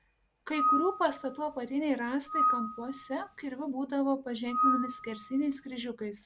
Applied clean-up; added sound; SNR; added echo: none; Screech / Glass; 0 dB; none.